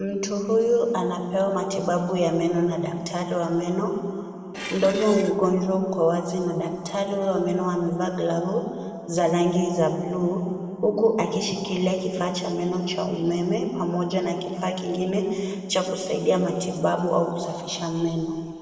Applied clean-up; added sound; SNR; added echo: neural separator model SepFormer DNS4.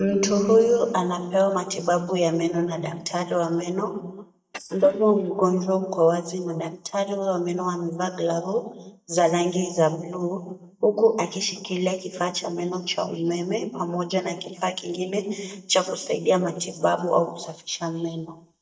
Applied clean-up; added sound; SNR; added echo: neural mask model DeepFilterNet 3.